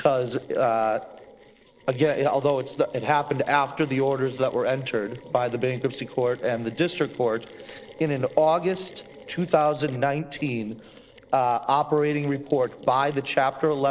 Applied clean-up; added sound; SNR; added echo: neural separator model SepFormer DNS4.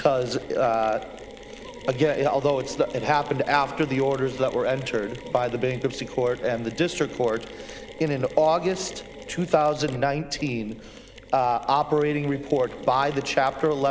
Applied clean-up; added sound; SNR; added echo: none; Mechanisms; 16 dB; none.